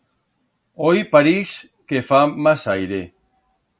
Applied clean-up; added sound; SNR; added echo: none; none; none; none.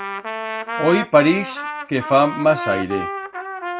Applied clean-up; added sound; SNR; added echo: none; Trumpet; 8 dB; none.